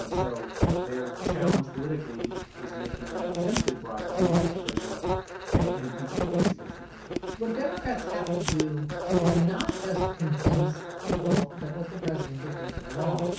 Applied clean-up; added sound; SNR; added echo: none; Insect; -4 dB; reverberation time 0.6 s.